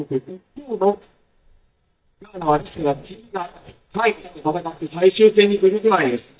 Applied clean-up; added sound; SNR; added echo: neural mask model DeepFilterNet 3.